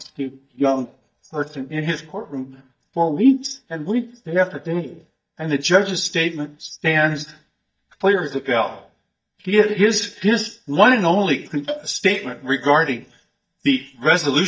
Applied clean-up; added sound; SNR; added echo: neural mask model DeepFilterNet 3.